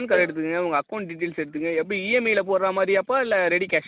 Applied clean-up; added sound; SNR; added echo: none; Cowbell; 16 dB; none.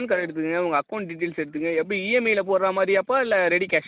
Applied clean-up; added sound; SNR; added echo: neural mask model DeepFilterNet 3.